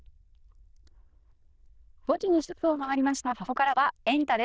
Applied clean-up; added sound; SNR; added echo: neural diffusion model UNIVERSE++.